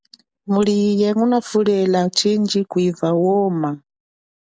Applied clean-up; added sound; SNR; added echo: neural mask model Resemble Enhance denoiser.